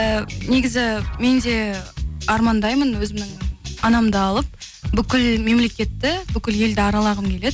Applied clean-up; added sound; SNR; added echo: none; none; none; none.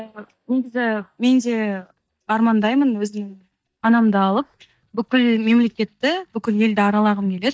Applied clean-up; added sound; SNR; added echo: neural mask model DeepFilterNet 3.